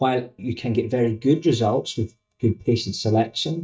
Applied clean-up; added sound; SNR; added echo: neural mask model DeepFilterNet 3.